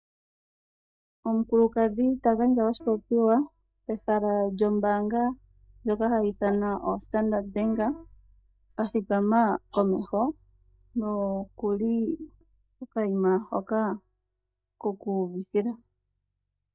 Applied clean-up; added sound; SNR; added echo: neural mask model DeepFilterNet 3.